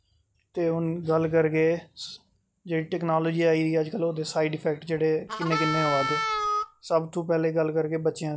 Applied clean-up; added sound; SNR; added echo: none; Harmonica; 2 dB; none.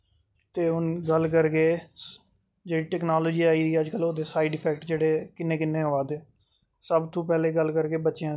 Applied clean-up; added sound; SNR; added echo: none; none; none; none.